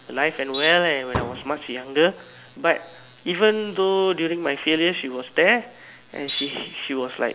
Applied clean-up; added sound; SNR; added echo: none; Fireworks + Tools; 9 dB; none.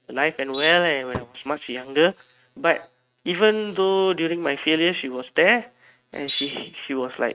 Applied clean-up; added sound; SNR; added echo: neural mask model RNNoise.